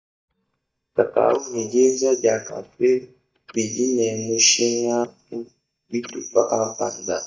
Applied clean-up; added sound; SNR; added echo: neural mask model DeepFilterNet 3.